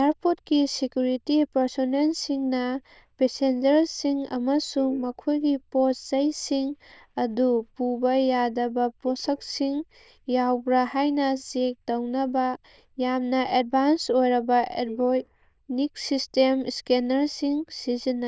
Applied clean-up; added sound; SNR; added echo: neural diffusion model UNIVERSE++.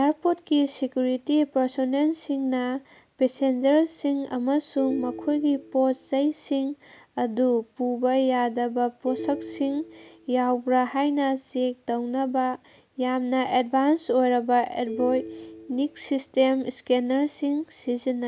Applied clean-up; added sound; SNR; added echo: none; Telephone; 14 dB; none.